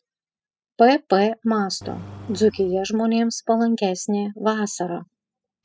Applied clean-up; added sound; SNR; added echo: classical method spectral subtraction.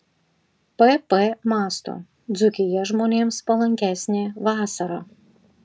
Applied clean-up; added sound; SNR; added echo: none; none; none; none.